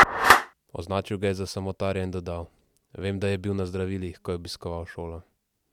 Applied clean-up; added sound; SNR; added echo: none; Clapping; -3 dB; none.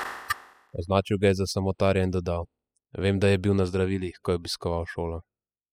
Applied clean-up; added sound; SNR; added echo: classical method spectral subtraction.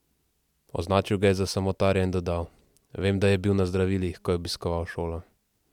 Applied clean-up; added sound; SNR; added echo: none; none; none; none.